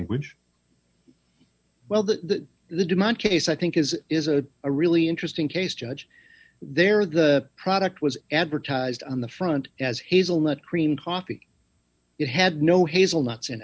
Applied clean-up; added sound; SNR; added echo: none; none; none; none.